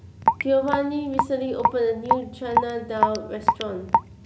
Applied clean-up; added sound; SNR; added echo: none; Raindrop / Drip; -1 dB; none.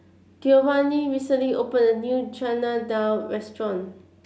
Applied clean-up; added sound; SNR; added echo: none; none; none; none.